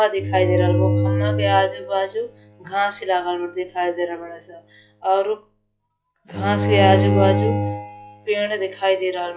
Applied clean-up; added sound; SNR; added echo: classical method log-MMSE.